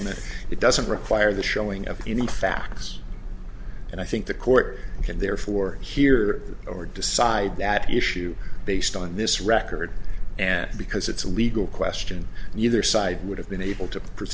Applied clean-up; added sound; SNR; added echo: none; none; none; none.